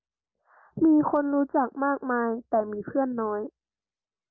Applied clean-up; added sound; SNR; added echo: none; none; none; none.